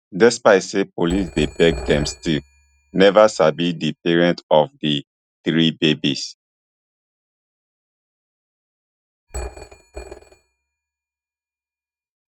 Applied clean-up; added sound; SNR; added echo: neural mask model RNNoise.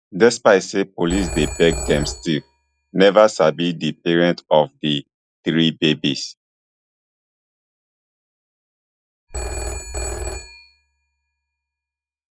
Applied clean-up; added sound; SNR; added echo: classical method log-MMSE.